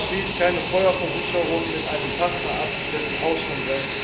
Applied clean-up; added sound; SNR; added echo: none; Fixed-wing aircraft, airplane; 1 dB; reverberation time 1.0 s.